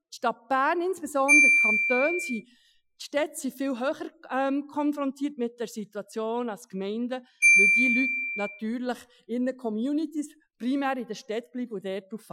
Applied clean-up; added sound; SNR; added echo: classical method Wiener filter.